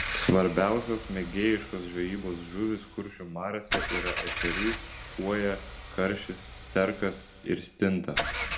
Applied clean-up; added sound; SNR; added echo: none; Engine / Car; 7 dB; reverberation time 1.3 s.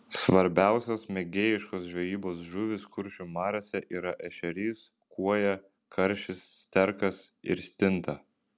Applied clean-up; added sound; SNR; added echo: none; none; none; none.